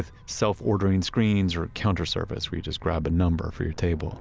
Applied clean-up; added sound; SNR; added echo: none; Gull, seagull / Waves, surf / Siren; 19 dB; none.